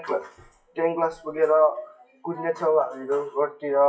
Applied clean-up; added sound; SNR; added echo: classical method WPE with log-MMSE.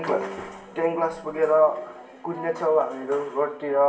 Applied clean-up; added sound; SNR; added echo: none; Bowed string instrument; 19 dB; reverberation time 0.4 s.